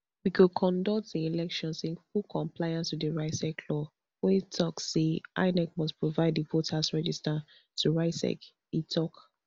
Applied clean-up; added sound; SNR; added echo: none; none; none; none.